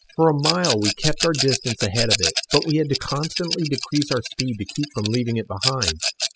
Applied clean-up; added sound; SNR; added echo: classical method spectral subtraction.